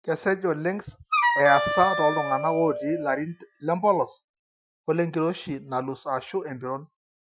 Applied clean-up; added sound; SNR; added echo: classical method Wiener filter.